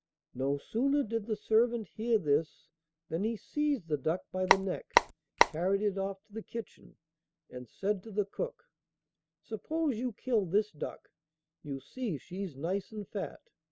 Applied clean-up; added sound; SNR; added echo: neural mask model RNNoise.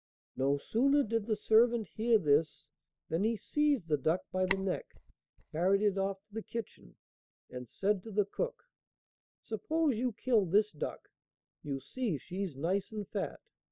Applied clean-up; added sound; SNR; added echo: neural mask model DeepFilterNet 3.